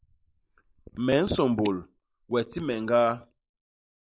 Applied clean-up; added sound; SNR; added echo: neural mask model Resemble Enhance denoiser.